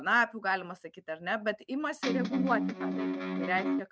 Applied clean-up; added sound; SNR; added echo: neural mask model RNNoise.